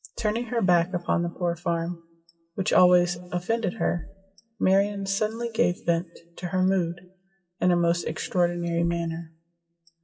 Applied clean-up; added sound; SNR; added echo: classical method WPE with log-MMSE.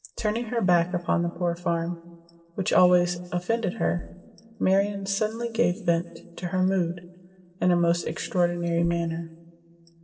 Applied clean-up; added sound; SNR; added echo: neural separator model SepFormer DNS4.